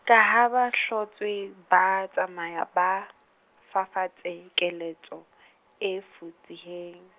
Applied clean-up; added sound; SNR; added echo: none; none; none; none.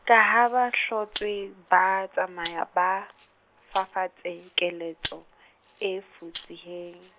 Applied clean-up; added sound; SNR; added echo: none; Rattle (instrument); 19 dB; none.